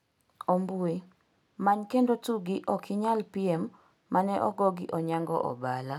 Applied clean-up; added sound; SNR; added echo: none; none; none; none.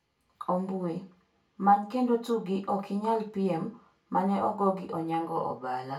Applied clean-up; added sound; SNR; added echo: none; none; none; reverberation time 0.2 s.